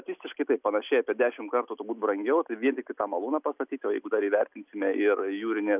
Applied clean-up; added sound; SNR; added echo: none; none; none; none.